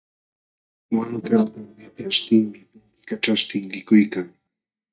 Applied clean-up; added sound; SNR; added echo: neural mask model DeepFilterNet 3.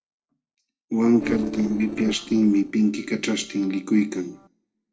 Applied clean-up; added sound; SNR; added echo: neural separator model SepFormer DNS4.